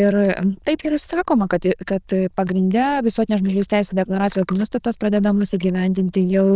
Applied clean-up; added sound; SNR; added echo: neural diffusion model UNIVERSE++.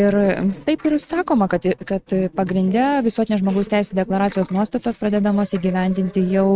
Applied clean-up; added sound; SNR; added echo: neural mask model RNNoise.